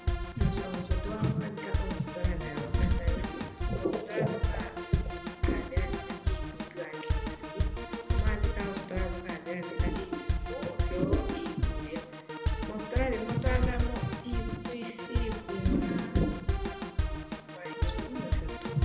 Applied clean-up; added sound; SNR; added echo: none; Drum kit; -4 dB; reverberation time 0.7 s.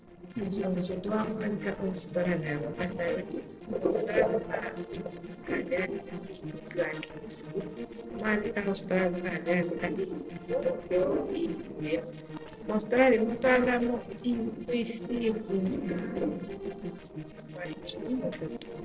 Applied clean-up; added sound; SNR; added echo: neural separator model SepFormer DNS4.